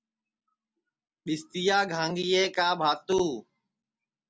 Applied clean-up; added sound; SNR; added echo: none; none; none; none.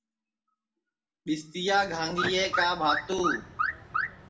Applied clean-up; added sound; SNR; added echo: none; Alarm / Car; 1 dB; reverberation time 0.6 s.